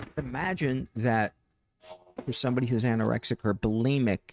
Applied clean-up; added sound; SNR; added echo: neural mask model RNNoise.